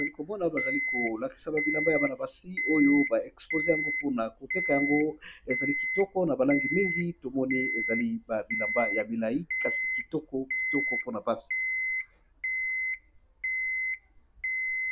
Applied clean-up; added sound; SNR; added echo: none; Alarm; 2 dB; none.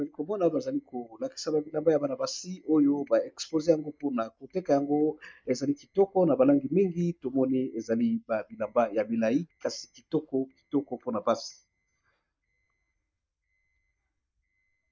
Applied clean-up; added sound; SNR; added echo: neural mask model DeepFilterNet 3.